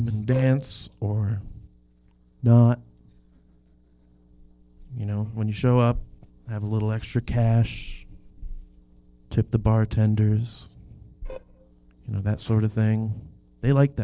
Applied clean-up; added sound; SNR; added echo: neural separator model SepFormer DNS4.